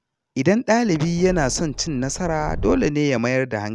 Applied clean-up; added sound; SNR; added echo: none; Subway, metro, underground; 11 dB; none.